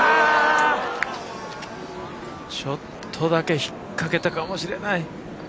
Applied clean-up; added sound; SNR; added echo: none; none; none; none.